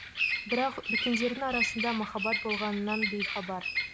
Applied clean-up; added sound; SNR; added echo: none; Bird vocalization, bird call, bird song; 0 dB; none.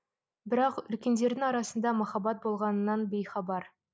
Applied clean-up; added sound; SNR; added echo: none; none; none; none.